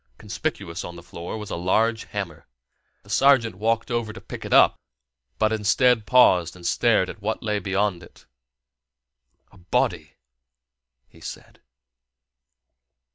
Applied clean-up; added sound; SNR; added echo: none; none; none; none.